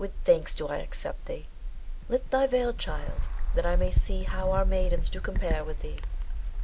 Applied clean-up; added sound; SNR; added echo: none; Bird; -3 dB; none.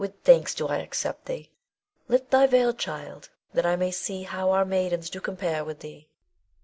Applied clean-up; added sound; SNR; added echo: none; none; none; none.